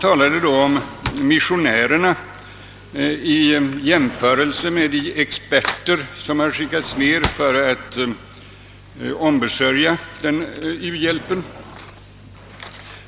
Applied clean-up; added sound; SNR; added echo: none; Cutlery, silverware / Drawer open or close; 16 dB; none.